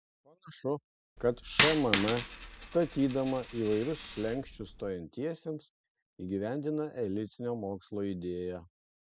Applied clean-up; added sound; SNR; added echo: none; Coin (dropping); -1 dB; none.